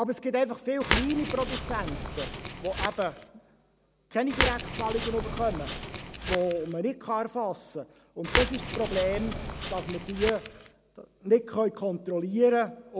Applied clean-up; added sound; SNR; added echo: none; Crackle; 3 dB; none.